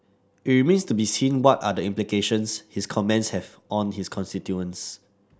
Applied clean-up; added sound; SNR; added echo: none; none; none; none.